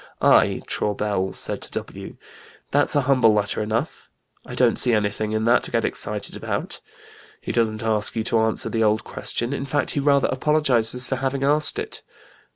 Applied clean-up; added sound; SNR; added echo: none; none; none; none.